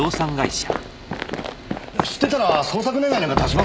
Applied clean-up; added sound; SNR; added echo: none; Run; 4 dB; none.